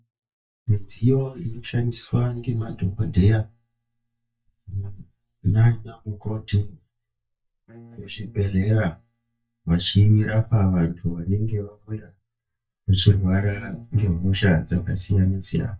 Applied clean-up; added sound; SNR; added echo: neural mask model DeepFilterNet 3.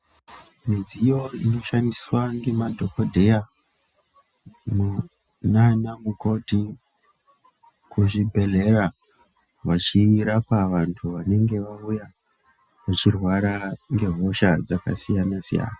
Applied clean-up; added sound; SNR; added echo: none; none; none; none.